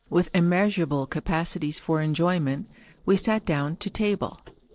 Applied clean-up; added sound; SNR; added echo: neural separator model SepFormer DNS4.